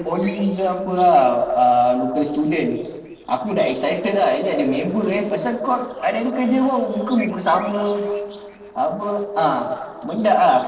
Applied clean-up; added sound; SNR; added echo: neural separator model SepFormer DNS4.